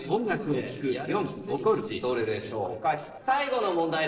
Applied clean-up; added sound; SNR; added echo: neural separator model SepFormer DNS4.